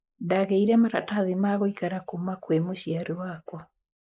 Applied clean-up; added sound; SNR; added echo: neural mask model Resemble Enhance denoiser.